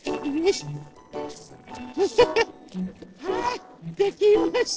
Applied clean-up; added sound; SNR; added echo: neural separator model SepFormer DNS4.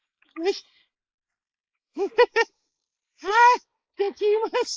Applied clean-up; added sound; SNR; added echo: neural mask model Resemble Enhance denoiser.